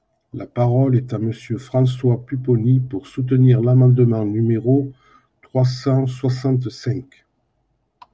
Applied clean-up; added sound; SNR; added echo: none; none; none; none.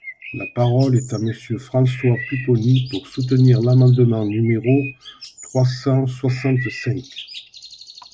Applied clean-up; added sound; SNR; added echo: none; Bird; 18 dB; none.